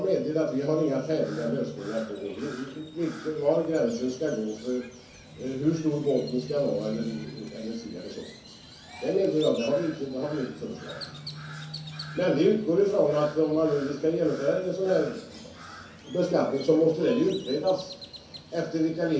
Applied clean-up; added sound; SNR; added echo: none; Crow; 16 dB; reverberation time 0.6 s.